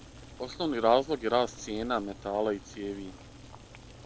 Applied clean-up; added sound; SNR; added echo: none; Boiling; 17 dB; none.